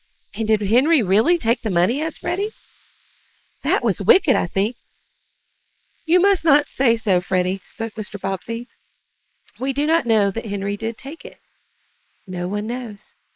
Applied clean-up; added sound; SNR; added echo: neural mask model Resemble Enhance denoiser.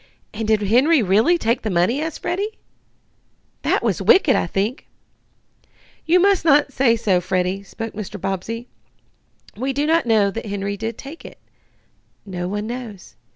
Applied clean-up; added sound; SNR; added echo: none; none; none; none.